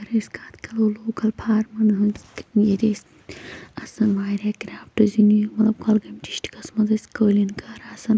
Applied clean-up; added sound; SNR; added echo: none; none; none; none.